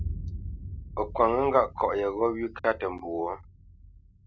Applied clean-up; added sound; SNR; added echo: none; Boom; 11 dB; none.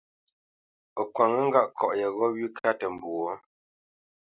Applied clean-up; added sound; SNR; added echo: none; none; none; none.